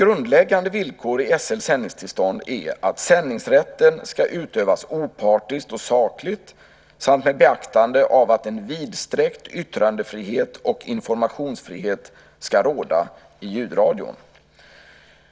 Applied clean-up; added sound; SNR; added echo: none; none; none; none.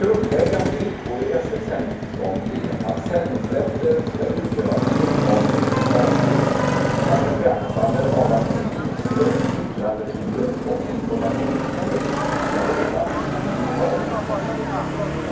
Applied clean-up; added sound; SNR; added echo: none; Motorcycle; -2 dB; reverberation time 2.2 s.